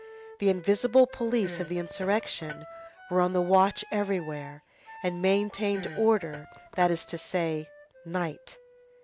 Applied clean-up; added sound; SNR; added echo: none; Fart + Wind instrument, woodwind instrument; 17 dB; none.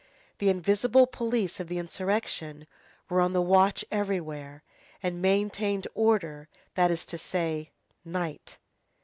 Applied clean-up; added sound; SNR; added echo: none; none; none; none.